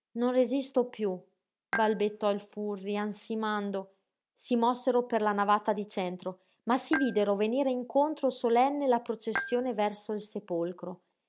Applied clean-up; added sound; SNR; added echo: none; Dishes, pots, and pans / Chink, clink; 7 dB; none.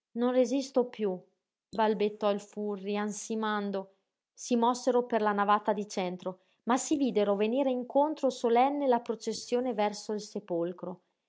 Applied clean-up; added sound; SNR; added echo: neural mask model Resemble Enhance denoiser.